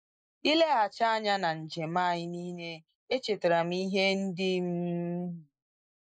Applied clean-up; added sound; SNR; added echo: neural mask model Resemble Enhance denoiser.